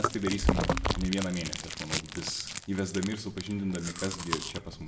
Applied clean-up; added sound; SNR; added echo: none; Chewing, mastication; 0 dB; reverberation time 0.5 s.